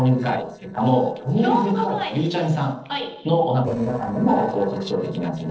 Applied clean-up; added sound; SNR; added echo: neural separator model SepFormer DNS4.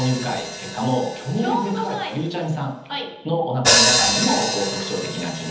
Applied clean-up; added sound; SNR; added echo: none; Hi-hat; 0 dB; reverberation time 1.3 s.